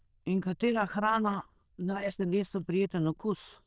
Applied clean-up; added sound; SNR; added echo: neural diffusion model UNIVERSE++.